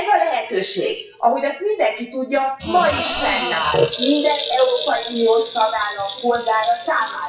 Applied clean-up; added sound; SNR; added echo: classical method WPE with log-MMSE.